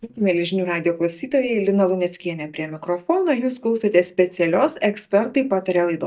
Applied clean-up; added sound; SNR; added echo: neural mask model DeepFilterNet 3.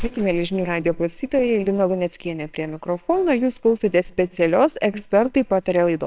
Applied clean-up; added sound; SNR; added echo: neural separator model SepFormer WHAMR!.